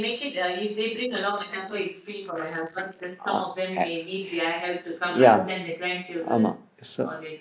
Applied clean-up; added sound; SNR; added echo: neural mask model Resemble Enhance denoiser.